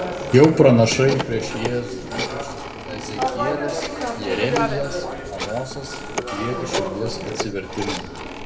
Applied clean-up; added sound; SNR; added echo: none; Telephone; 5 dB; reverberation time 1.3 s.